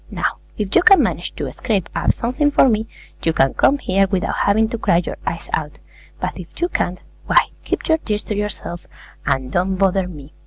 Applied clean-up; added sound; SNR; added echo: none; none; none; none.